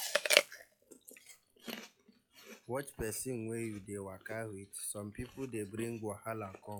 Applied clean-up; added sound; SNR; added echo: classical method log-MMSE.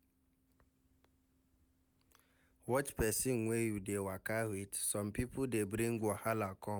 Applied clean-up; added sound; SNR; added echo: none; none; none; none.